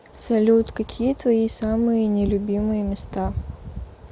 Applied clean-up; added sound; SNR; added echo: none; none; none; none.